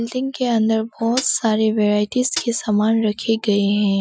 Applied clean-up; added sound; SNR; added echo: classical method Wiener filter.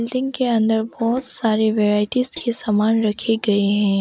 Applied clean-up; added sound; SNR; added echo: neural mask model Resemble Enhance denoiser.